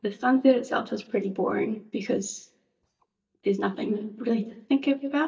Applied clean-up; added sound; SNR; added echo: neural mask model DeepFilterNet 3.